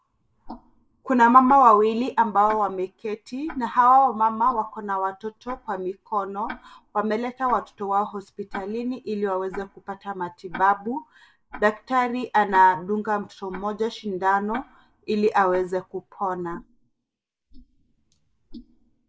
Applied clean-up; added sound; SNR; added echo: neural mask model Resemble Enhance denoiser.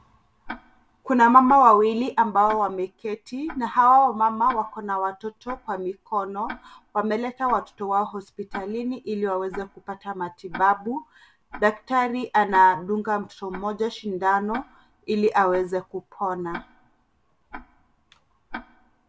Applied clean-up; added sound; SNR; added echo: none; Tick-tock; 20 dB; none.